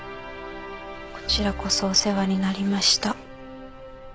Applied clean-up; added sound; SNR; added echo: none; none; none; none.